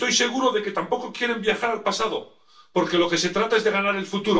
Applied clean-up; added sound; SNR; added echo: none; none; none; reverberation time 0.2 s.